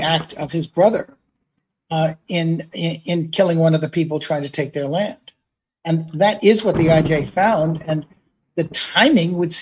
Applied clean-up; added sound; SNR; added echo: neural mask model RNNoise.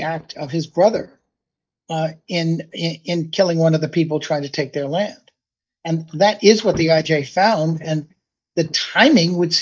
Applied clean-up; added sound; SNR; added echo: neural mask model DeepFilterNet 3.